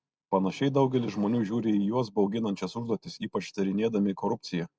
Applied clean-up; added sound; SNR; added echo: none; none; none; none.